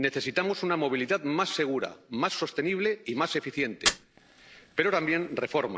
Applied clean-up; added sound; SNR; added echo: none; Fire; 11 dB; none.